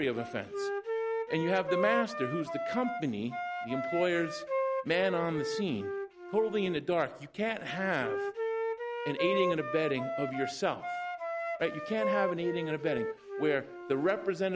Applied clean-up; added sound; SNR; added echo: none; Wind instrument, woodwind instrument; 3 dB; none.